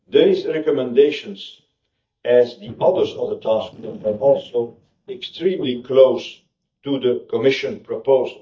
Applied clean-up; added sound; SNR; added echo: neural mask model DeepFilterNet 3.